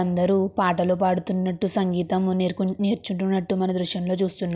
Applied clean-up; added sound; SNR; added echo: none; none; none; none.